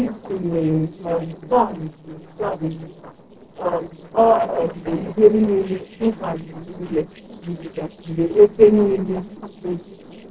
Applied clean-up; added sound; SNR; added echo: neural separator model SepFormer DNS4.